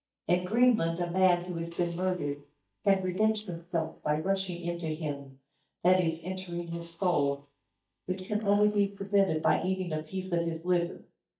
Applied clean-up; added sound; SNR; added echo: neural mask model DeepFilterNet 3.